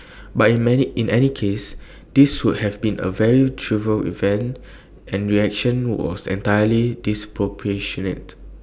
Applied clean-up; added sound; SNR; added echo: none; none; none; none.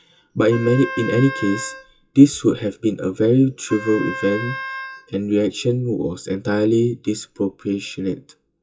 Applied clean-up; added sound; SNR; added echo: classical method WPE with log-MMSE.